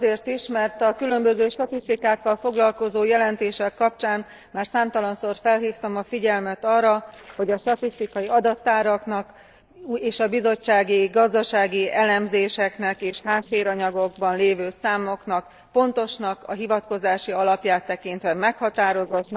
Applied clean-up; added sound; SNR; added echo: neural separator model SepFormer DNS4.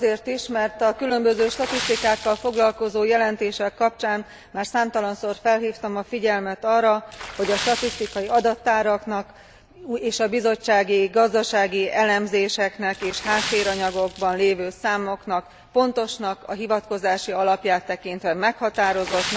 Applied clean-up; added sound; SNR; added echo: none; Water / Splash, splatter; 15 dB; none.